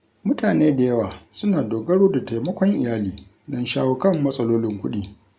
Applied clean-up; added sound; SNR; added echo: none; none; none; none.